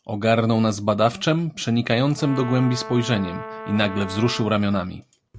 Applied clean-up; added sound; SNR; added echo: none; Brass instrument; 13 dB; none.